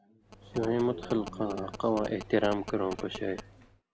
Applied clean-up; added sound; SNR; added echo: none; Telephone; 14 dB; none.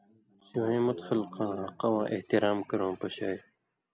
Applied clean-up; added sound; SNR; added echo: none; none; none; none.